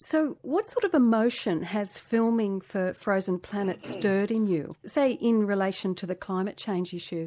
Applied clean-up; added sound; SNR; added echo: none; none; none; none.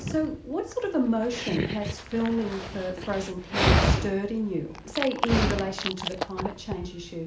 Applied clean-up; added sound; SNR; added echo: none; Dog; 0 dB; reverberation time 0.4 s.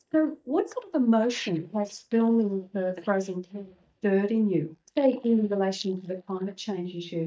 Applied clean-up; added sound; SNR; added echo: neural mask model DeepFilterNet 3.